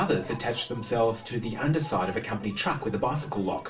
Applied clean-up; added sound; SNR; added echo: none; none; none; reverberation time 0.3 s.